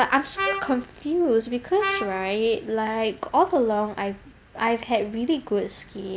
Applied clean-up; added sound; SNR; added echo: none; Trumpet; 7 dB; none.